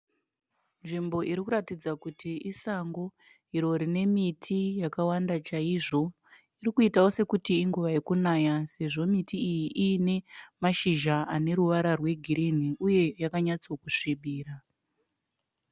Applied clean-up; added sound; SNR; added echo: none; none; none; none.